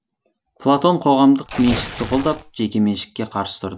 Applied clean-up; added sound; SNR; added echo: none; Tearing; 11 dB; none.